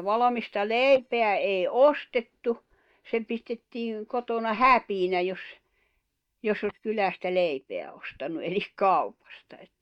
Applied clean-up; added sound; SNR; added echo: neural mask model DeepFilterNet 3.